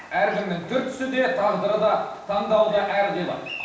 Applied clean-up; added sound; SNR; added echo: none; Bird vocalization, bird call, bird song; 19 dB; reverberation time 0.9 s.